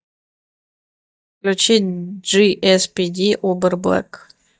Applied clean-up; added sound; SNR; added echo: neural mask model DeepFilterNet 3.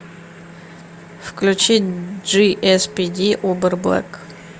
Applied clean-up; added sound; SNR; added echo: none; Telephone; 19 dB; none.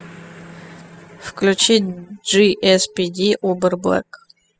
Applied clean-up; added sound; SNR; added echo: classical method spectral subtraction.